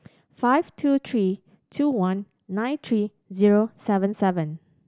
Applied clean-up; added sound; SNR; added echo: none; none; none; none.